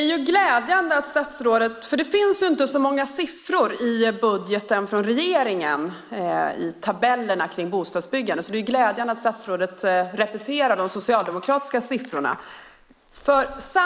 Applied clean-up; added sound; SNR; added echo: neural mask model Resemble Enhance denoiser.